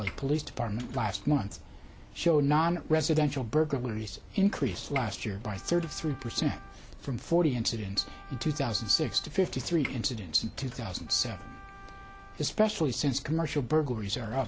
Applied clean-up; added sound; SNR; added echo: none; Sliding door / Train + Wind instrument, woodwind instrument; 19 dB; none.